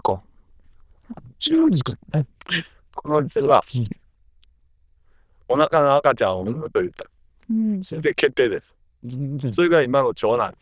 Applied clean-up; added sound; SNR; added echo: neural diffusion model UNIVERSE++.